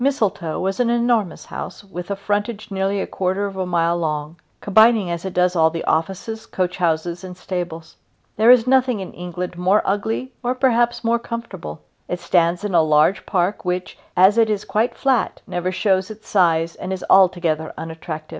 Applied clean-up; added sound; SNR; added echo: none; none; none; none.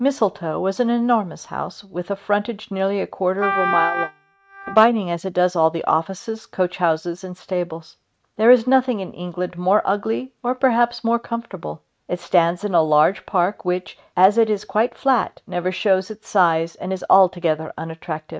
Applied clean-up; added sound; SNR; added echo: neural mask model RNNoise.